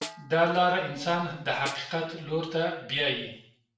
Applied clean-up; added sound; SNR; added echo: none; Snare drum; 16 dB; reverberation time 0.6 s.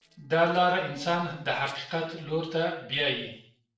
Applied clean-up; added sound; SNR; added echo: neural separator model SepFormer DNS4.